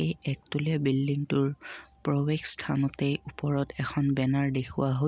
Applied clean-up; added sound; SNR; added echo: none; none; none; none.